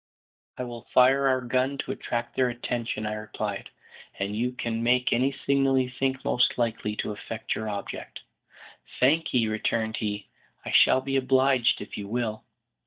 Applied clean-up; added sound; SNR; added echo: neural mask model DeepFilterNet 3.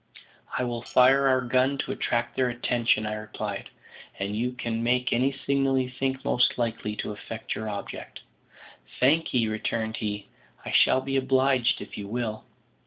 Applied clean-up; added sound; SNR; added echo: neural separator model SepFormer DNS4.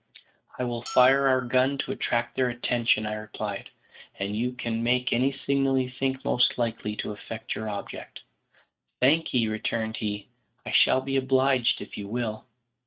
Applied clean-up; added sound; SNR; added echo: neural mask model RNNoise.